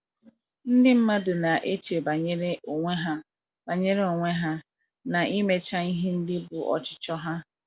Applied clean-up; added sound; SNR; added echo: none; none; none; none.